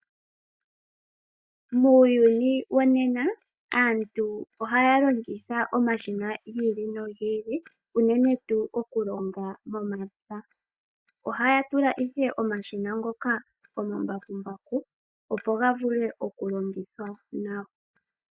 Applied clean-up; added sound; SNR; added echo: neural mask model DeepFilterNet 3.